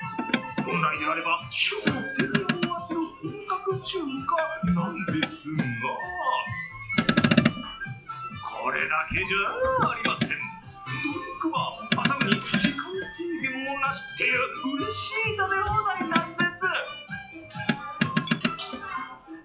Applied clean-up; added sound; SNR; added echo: classical method WPE with log-MMSE.